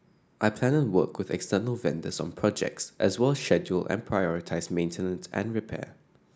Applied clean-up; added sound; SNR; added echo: none; none; none; none.